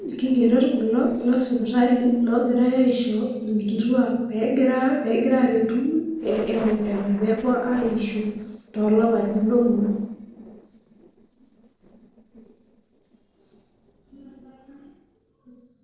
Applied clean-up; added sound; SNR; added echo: neural separator model SepFormer DNS4.